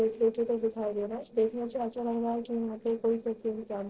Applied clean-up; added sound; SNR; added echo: neural separator model SepFormer DNS4.